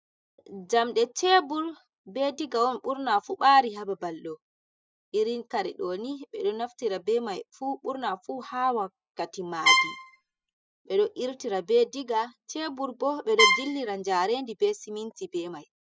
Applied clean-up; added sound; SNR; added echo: classical method spectral subtraction.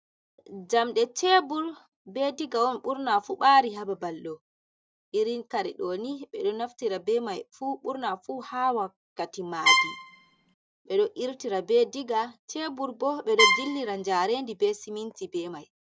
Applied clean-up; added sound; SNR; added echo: none; Trumpet; -3 dB; none.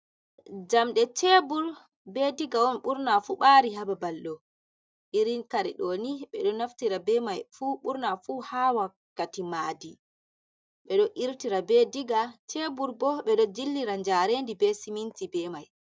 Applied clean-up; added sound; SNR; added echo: none; none; none; none.